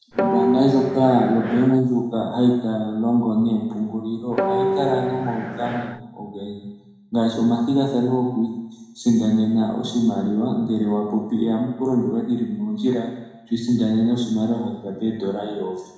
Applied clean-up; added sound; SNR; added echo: none; Guitar; 3 dB; reverberation time 1.0 s.